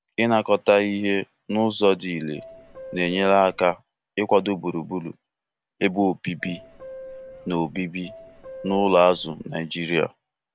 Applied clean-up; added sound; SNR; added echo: none; Subway, metro, underground / Doorbell; 18 dB; none.